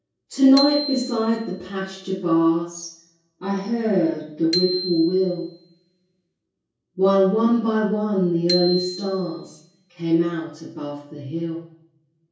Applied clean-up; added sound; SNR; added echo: none; Bicycle bell; 11 dB; reverberation time 0.6 s.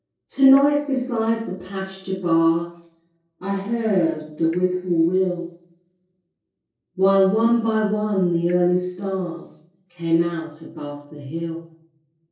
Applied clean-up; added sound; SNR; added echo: neural separator model SepFormer DNS4.